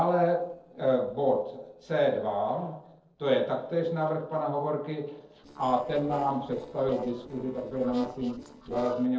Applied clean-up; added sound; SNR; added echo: neural separator model SepFormer DNS4.